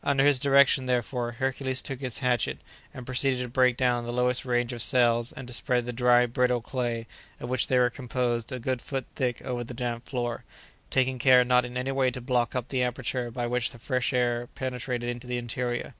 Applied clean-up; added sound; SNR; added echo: none; none; none; none.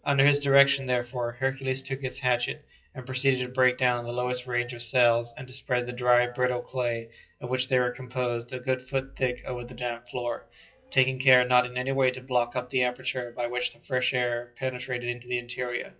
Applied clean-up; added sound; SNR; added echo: classical method WPE with log-MMSE.